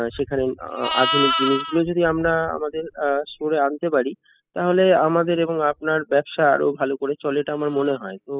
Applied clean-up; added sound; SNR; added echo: classical method spectral subtraction.